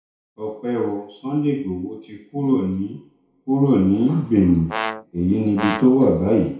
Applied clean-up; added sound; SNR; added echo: none; Brass instrument; 9 dB; reverberation time 0.6 s.